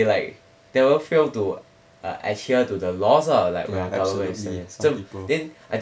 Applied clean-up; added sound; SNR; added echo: none; none; none; none.